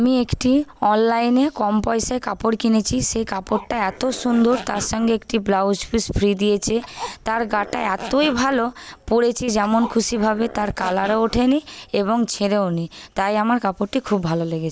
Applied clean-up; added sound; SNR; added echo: none; Zipper (clothing); 15 dB; none.